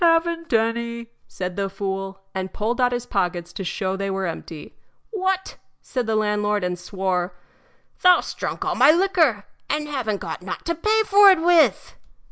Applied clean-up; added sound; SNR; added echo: none; none; none; none.